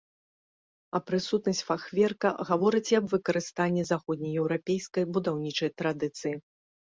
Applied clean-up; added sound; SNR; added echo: none; none; none; none.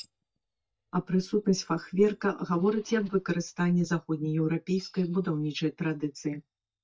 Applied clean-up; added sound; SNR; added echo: neural mask model DeepFilterNet 3.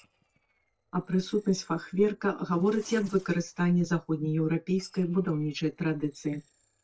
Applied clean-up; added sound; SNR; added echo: neural separator model SepFormer DNS4.